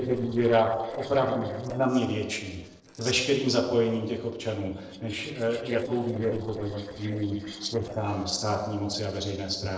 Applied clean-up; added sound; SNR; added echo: neural separator model SepFormer DNS4.